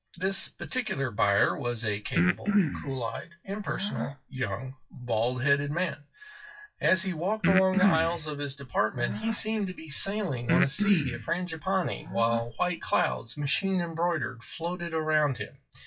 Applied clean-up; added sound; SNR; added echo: classical method WPE with log-MMSE.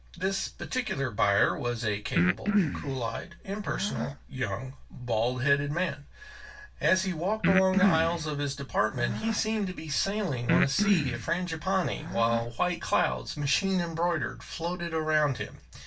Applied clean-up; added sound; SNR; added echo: none; Breathing; 2 dB; reverberation time 0.2 s.